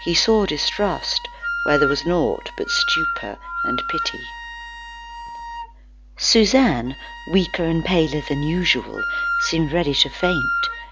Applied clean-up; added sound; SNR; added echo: none; Wind instrument, woodwind instrument; 6 dB; none.